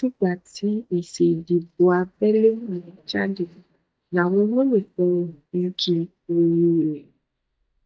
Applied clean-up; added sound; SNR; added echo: neural mask model DeepFilterNet 3.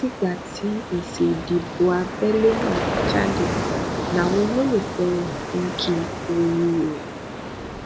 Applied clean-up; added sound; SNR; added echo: none; Ocean; 4 dB; reverberation time 0.4 s.